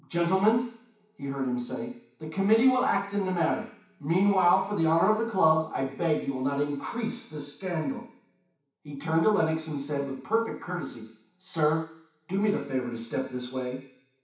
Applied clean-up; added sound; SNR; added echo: none; none; none; reverberation time 0.7 s.